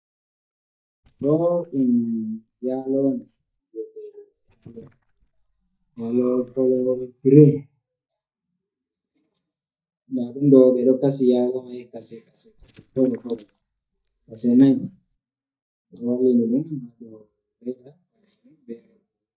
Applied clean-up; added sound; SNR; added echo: neural mask model DeepFilterNet 3.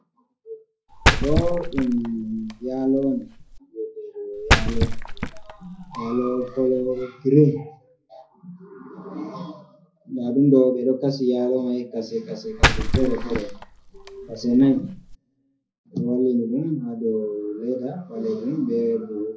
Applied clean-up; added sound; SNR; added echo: none; Splash, splatter; 1 dB; reverberation time 0.4 s.